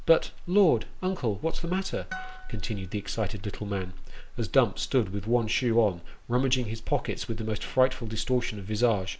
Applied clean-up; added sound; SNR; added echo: none; Harp; 19 dB; none.